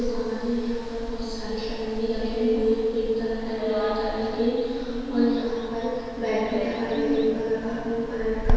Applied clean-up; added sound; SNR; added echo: none; Water; 6 dB; reverberation time 1.9 s.